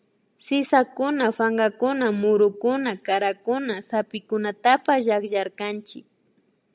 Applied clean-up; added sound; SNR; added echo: none; none; none; none.